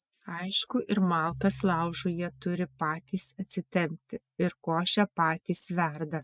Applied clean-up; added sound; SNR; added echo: neural mask model RNNoise.